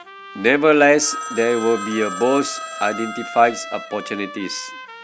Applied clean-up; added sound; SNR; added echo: none; Trumpet + Telephone; 12 dB; none.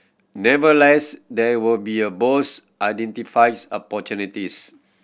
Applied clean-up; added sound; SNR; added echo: none; none; none; none.